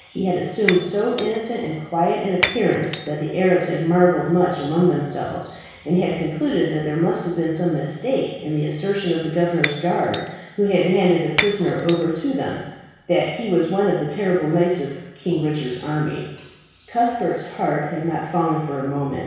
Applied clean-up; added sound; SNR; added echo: none; Shatter; 9 dB; reverberation time 1.1 s.